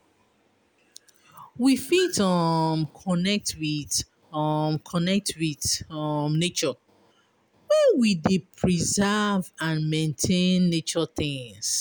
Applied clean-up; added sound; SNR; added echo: none; none; none; none.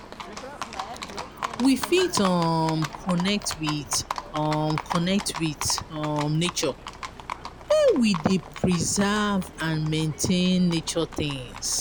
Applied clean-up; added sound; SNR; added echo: none; Livestock, farm animals, working animals; 11 dB; none.